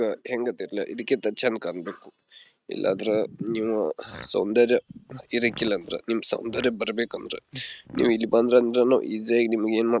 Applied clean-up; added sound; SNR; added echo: neural mask model RNNoise.